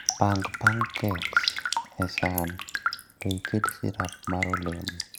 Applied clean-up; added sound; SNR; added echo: none; Raindrop; 0 dB; none.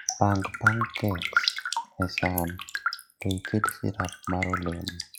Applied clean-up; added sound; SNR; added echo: classical method log-MMSE.